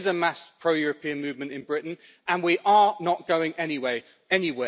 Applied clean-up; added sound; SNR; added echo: none; none; none; none.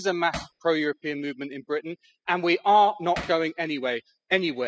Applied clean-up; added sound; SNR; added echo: classical method spectral subtraction.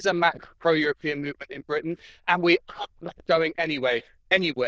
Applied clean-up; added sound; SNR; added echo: neural diffusion model UNIVERSE++.